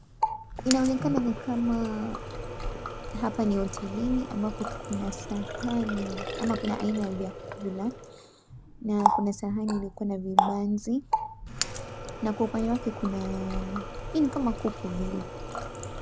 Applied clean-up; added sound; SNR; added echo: none; Water tap, faucet; 3 dB; none.